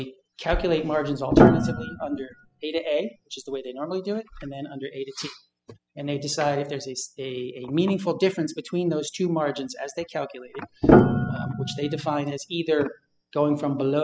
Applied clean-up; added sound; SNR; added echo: classical method spectral subtraction.